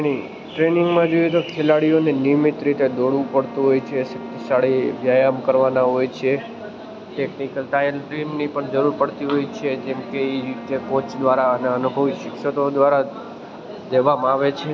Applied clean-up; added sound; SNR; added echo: none; Wind instrument, woodwind instrument; 19 dB; none.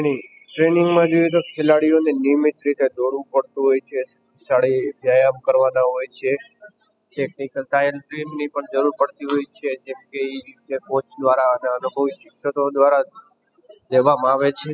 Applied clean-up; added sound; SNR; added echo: classical method spectral subtraction.